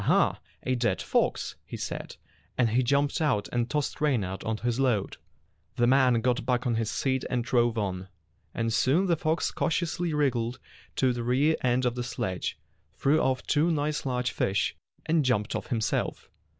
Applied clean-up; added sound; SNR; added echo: none; none; none; none.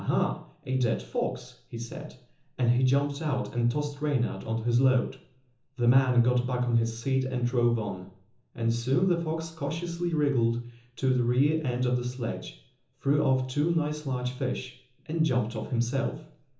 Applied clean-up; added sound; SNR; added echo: none; none; none; reverberation time 0.7 s.